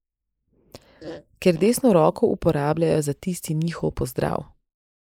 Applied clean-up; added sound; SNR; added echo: neural mask model Resemble Enhance denoiser.